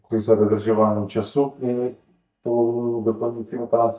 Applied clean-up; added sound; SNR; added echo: neural mask model DeepFilterNet 3.